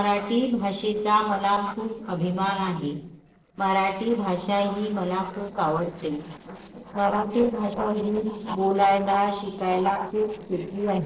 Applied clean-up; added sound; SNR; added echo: neural separator model SepFormer DNS4.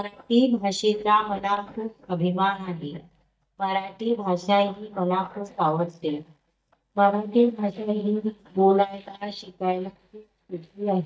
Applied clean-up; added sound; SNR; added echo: neural mask model DeepFilterNet 3.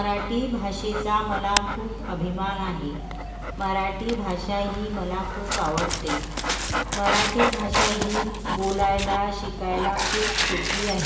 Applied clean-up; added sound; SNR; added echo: none; Dog; 1 dB; reverberation time 1.2 s.